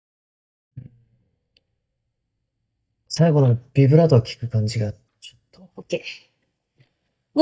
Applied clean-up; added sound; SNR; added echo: neural mask model DeepFilterNet 3.